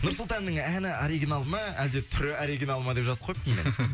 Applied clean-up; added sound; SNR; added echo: none; none; none; none.